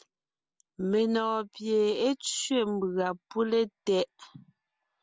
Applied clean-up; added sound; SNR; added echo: none; none; none; none.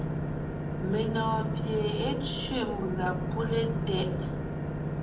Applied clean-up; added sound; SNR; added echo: none; Engine / Boat, Water vehicle; -1 dB; reverberation time 0.5 s.